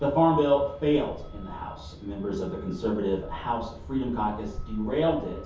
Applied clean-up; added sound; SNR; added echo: none; Truck; 13 dB; reverberation time 0.6 s.